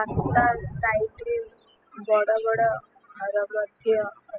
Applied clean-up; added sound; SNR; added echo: classical method spectral subtraction.